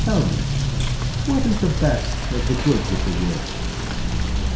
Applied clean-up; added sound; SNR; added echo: none; Motor vehicle (road) / Rain; -2 dB; reverberation time 0.7 s.